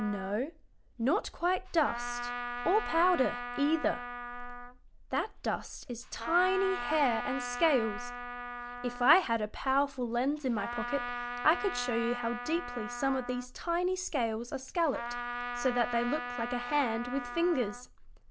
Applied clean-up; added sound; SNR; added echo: none; Trumpet; 8 dB; none.